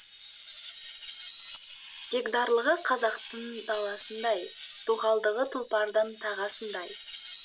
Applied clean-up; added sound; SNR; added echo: none; Screech; 1 dB; none.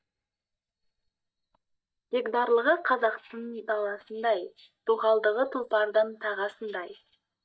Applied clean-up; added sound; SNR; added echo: neural mask model DeepFilterNet 3.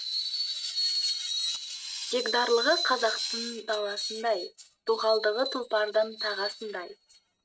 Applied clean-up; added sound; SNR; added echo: neural mask model RNNoise.